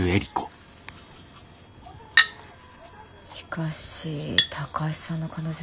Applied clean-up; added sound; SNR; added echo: none; Chink, clink; -1 dB; none.